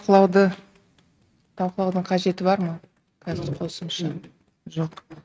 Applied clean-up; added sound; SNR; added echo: neural mask model RNNoise.